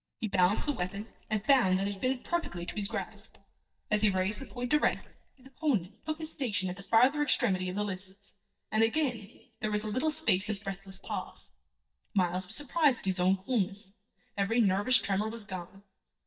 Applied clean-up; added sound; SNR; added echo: neural mask model DeepFilterNet 3.